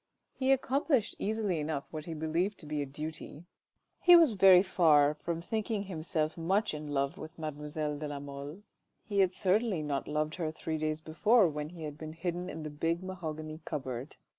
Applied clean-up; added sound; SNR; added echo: none; none; none; none.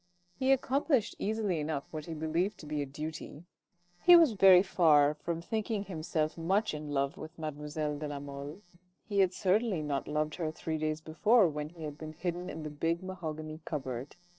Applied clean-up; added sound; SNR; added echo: neural separator model SepFormer DNS4.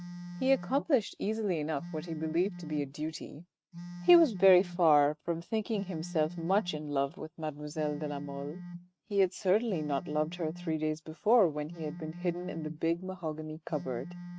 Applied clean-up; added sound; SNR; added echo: neural mask model RNNoise.